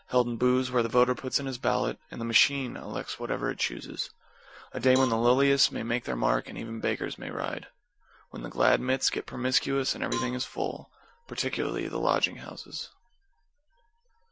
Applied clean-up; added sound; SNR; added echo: none; Cowbell; 13 dB; none.